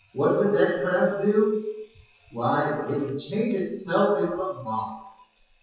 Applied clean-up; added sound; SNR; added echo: classical method WPE with log-MMSE.